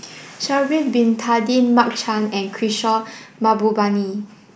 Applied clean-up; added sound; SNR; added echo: none; none; none; none.